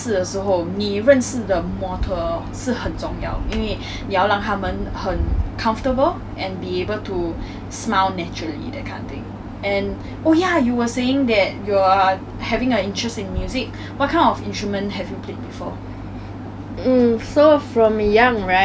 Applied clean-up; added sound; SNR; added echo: none; none; none; none.